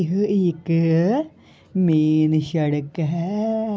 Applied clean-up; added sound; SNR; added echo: none; none; none; none.